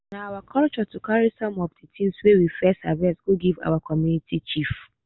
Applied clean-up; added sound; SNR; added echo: none; none; none; none.